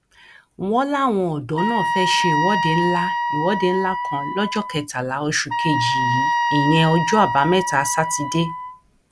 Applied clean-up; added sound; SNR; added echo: none; Wind instrument, woodwind instrument; 1 dB; none.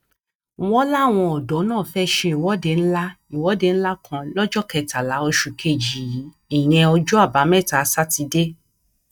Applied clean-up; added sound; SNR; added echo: neural mask model DeepFilterNet 3.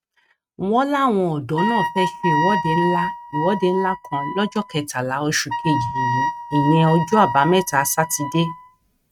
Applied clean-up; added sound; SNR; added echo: neural mask model RNNoise.